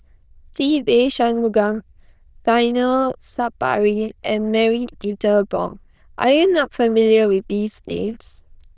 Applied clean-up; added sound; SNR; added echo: neural diffusion model UNIVERSE++.